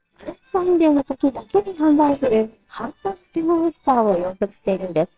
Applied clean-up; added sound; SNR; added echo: neural separator model SepFormer WHAMR!.